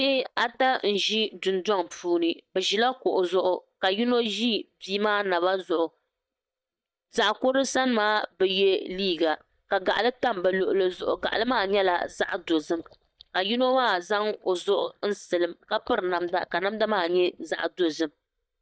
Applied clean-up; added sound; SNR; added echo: neural mask model DeepFilterNet 3.